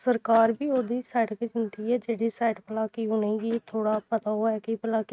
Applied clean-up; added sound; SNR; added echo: neural mask model RNNoise.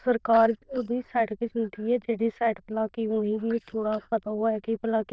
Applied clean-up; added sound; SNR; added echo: neural diffusion model UNIVERSE++.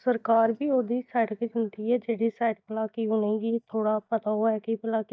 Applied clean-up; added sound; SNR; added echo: neural mask model DeepFilterNet 3.